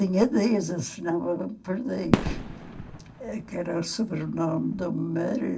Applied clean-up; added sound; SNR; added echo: none; Fireworks; 5 dB; reverberation time 0.2 s.